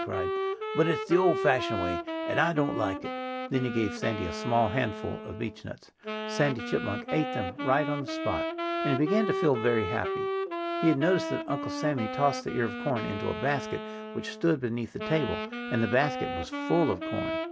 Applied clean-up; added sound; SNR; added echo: none; Wind instrument, woodwind instrument; 4 dB; none.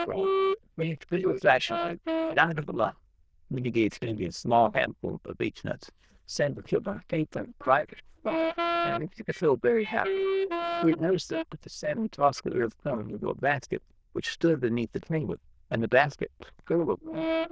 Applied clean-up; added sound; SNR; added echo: neural diffusion model UNIVERSE++.